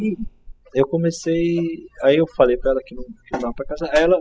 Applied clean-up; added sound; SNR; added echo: classical method spectral subtraction.